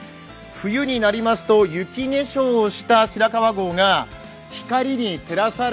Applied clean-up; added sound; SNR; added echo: none; none; none; none.